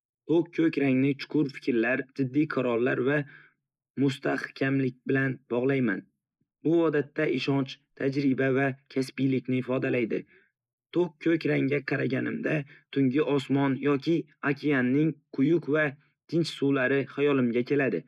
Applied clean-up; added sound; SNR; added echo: neural mask model Resemble Enhance denoiser.